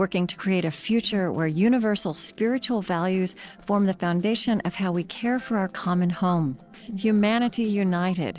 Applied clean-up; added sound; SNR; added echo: neural separator model SepFormer DNS4.